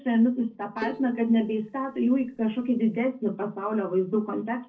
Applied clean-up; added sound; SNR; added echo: neural separator model SepFormer DNS4.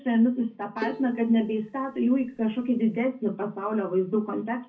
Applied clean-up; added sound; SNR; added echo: none; Bowed string instrument; 16 dB; reverberation time 0.4 s.